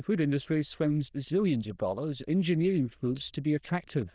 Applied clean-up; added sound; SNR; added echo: neural diffusion model UNIVERSE++.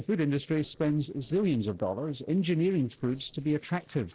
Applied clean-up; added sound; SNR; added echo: neural separator model SepFormer DNS4.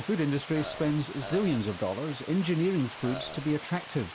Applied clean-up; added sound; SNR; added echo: none; Burping, eructation + Water; 12 dB; none.